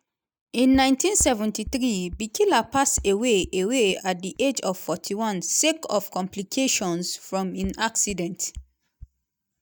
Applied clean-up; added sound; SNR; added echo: neural mask model DeepFilterNet 3.